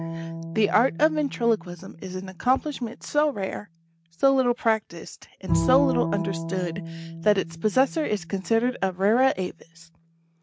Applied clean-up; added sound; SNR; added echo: none; Bowed string instrument; 8 dB; none.